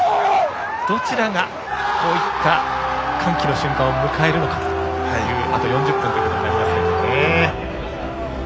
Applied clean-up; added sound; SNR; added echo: none; none; none; none.